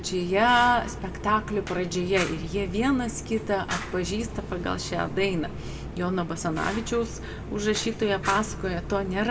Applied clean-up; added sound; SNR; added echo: none; Fire; 8 dB; reverberation time 1.4 s.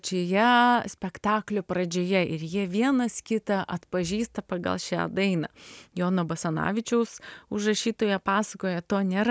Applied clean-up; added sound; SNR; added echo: none; none; none; none.